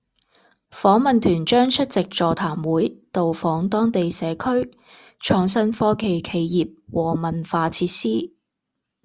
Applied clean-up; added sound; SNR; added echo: none; none; none; none.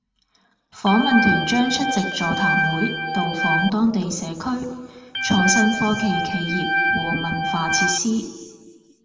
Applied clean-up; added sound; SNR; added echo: none; Organ; 0 dB; reverberation time 1.8 s.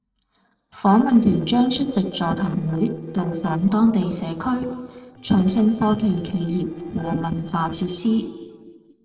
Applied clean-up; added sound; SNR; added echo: neural separator model SepFormer DNS4.